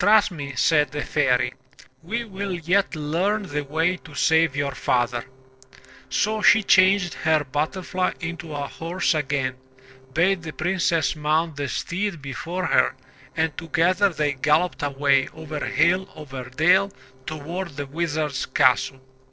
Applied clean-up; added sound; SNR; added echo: neural separator model SepFormer DNS4.